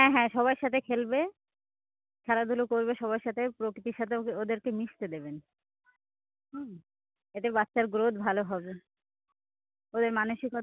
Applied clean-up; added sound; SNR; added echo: none; none; none; none.